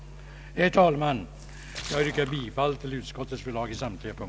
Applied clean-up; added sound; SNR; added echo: none; Splash, splatter; 14 dB; none.